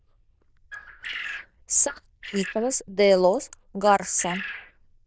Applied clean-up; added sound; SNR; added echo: neural diffusion model UNIVERSE++.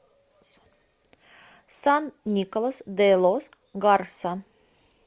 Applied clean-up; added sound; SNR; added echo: none; none; none; none.